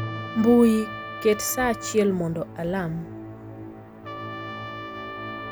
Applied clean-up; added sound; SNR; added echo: none; Musical instrument + Trumpet; 10 dB; none.